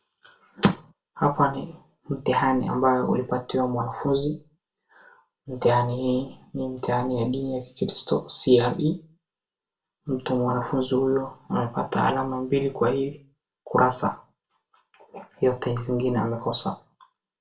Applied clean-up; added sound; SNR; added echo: none; none; none; reverberation time 0.2 s.